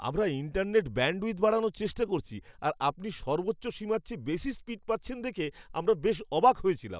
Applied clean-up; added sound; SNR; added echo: none; none; none; none.